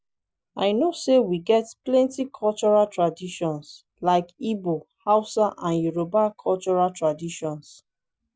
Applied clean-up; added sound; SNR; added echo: none; none; none; none.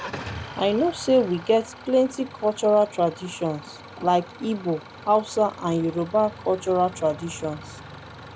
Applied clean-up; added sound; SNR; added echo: none; Idling / Engine starting; 16 dB; none.